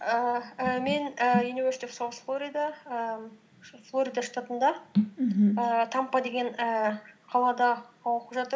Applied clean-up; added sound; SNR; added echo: none; none; none; none.